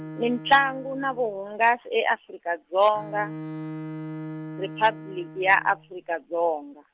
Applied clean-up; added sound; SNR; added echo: none; Bowed string instrument; 14 dB; none.